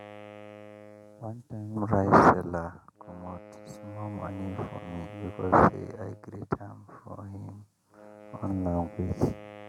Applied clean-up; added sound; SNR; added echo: none; Wind instrument, woodwind instrument; 19 dB; none.